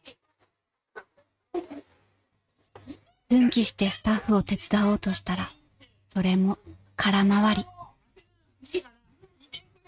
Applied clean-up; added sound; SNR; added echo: neural mask model RNNoise.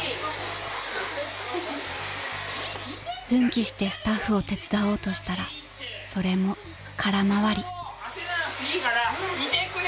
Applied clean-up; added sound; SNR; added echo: none; Bass guitar; 19 dB; none.